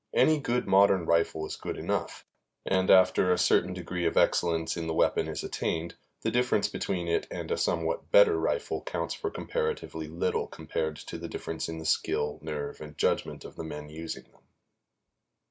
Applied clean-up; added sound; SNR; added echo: none; none; none; none.